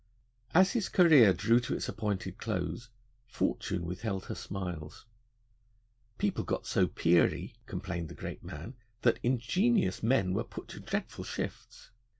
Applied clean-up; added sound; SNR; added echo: none; none; none; none.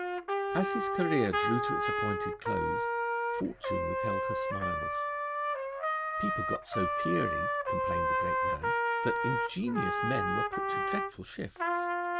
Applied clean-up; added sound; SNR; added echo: none; Trumpet; -5 dB; none.